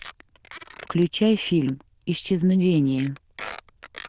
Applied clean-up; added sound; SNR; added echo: neural diffusion model UNIVERSE++.